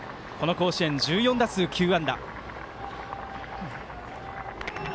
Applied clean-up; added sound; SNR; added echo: none; Boiling; 12 dB; none.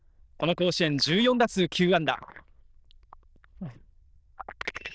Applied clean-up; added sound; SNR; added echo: neural diffusion model UNIVERSE++.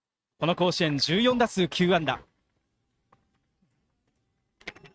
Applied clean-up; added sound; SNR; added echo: neural mask model RNNoise.